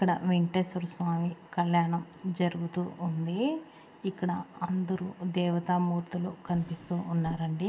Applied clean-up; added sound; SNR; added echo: none; Drawer open or close; 18 dB; reverberation time 0.5 s.